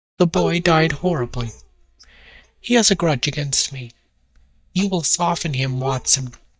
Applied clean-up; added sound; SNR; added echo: neural mask model DeepFilterNet 3.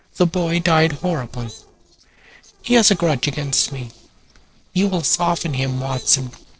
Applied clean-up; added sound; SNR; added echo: neural separator model SepFormer DNS4.